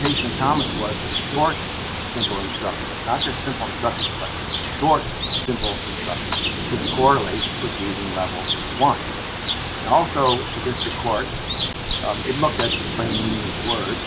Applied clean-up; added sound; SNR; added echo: none; Bird; 0 dB; none.